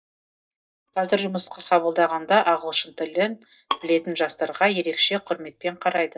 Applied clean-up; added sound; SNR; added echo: neural mask model DeepFilterNet 3.